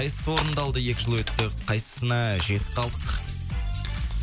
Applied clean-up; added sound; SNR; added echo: none; Crushing; 12 dB; none.